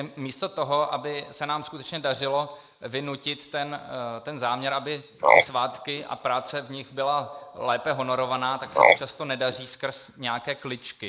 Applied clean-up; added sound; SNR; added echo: neural mask model Resemble Enhance denoiser.